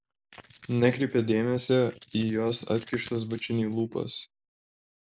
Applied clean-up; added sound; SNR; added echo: neural mask model Resemble Enhance denoiser.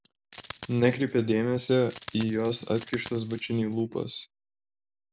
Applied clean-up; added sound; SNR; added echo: none; Coin (dropping); 12 dB; none.